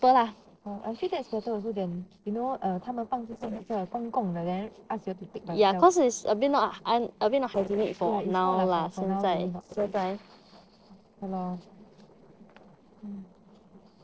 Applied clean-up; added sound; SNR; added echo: neural separator model SepFormer DNS4.